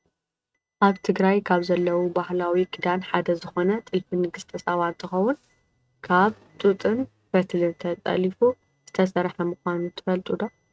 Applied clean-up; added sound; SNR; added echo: neural mask model RNNoise.